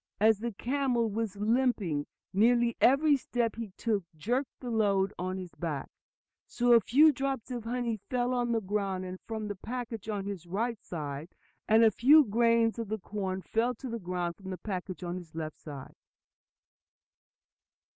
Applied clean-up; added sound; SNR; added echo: none; none; none; none.